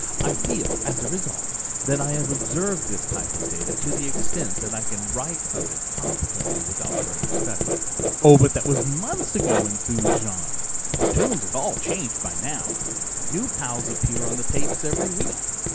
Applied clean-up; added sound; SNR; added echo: none; Writing + Cricket; -3 dB; none.